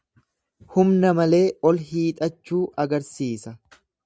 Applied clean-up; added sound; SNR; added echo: none; none; none; none.